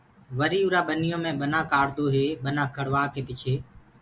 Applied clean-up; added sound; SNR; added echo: none; none; none; none.